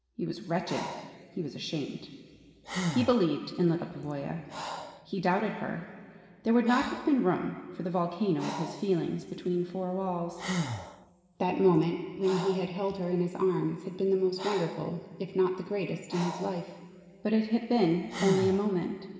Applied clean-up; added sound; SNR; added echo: none; Breathing; 12 dB; reverberation time 2.8 s.